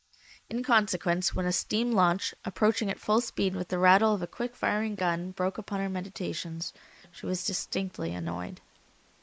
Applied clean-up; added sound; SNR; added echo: neural mask model Resemble Enhance denoiser.